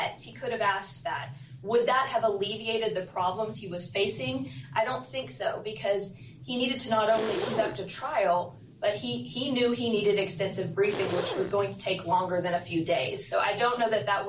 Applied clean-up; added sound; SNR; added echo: none; Zipper (clothing); 9 dB; none.